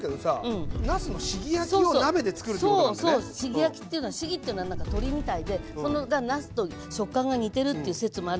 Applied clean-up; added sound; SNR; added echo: none; Fire; 11 dB; none.